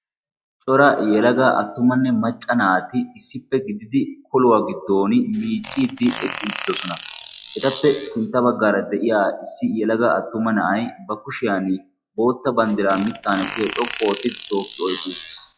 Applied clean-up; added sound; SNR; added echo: classical method log-MMSE.